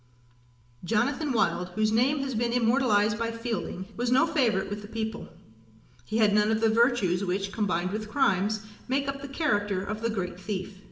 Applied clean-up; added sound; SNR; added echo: none; none; none; reverberation time 1.0 s.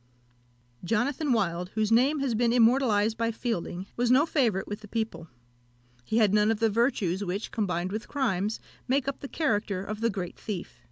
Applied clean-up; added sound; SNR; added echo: none; none; none; none.